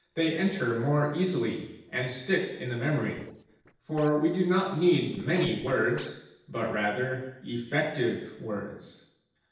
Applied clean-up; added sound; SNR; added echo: neural separator model SepFormer DNS4.